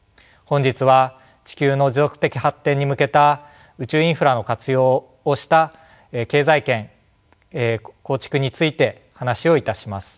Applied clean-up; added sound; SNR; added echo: none; none; none; none.